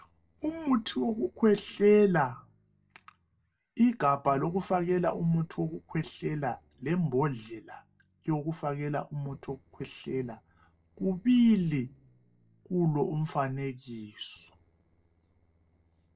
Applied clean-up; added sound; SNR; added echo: neural separator model SepFormer DNS4.